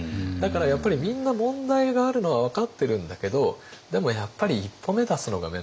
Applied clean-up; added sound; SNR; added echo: none; none; none; none.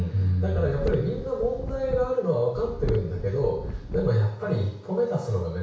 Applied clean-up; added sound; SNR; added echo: none; Wind; 7 dB; reverberation time 0.6 s.